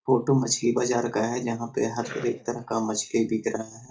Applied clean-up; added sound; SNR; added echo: neural mask model DeepFilterNet 3.